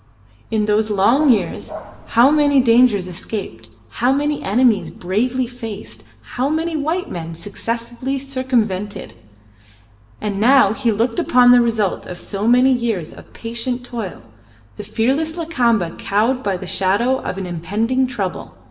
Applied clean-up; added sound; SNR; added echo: none; Dog; 15 dB; reverberation time 0.7 s.